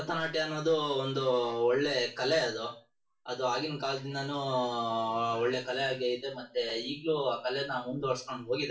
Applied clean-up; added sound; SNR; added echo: none; none; none; reverberation time 0.3 s.